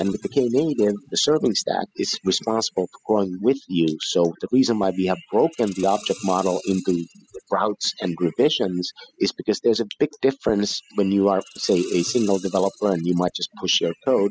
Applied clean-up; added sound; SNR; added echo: classical method spectral subtraction.